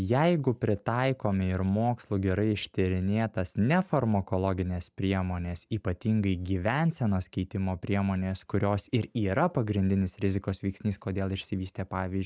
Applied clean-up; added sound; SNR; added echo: none; none; none; none.